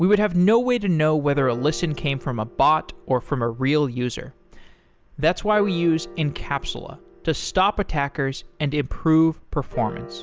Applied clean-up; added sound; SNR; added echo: none; Piano; 20 dB; none.